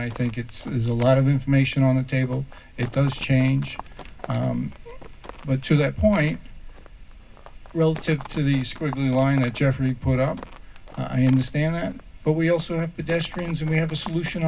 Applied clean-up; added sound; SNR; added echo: none; Livestock, farm animals, working animals; 16 dB; reverberation time 0.4 s.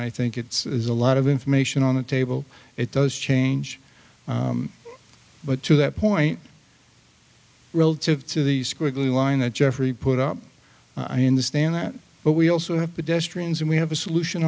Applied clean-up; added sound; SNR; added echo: none; none; none; none.